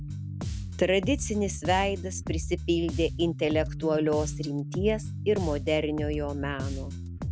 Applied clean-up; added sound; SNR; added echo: none; Bass guitar; 5 dB; none.